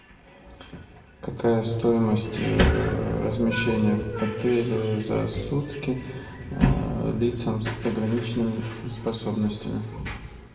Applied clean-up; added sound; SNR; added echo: none; Bowed string instrument; 16 dB; reverberation time 1.6 s.